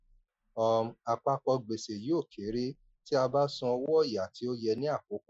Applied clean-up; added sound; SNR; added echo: classical method Wiener filter.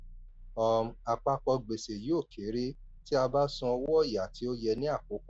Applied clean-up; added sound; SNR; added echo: none; Growling; 19 dB; none.